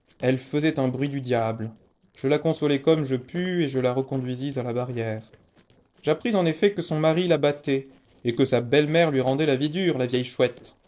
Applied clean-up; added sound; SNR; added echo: neural separator model SepFormer DNS4.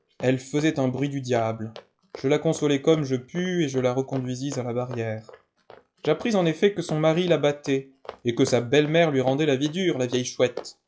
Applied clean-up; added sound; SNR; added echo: classical method log-MMSE.